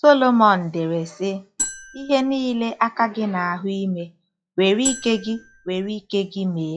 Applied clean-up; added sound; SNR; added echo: classical method log-MMSE.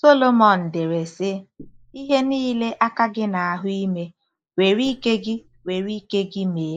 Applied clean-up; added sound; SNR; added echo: neural mask model Resemble Enhance denoiser.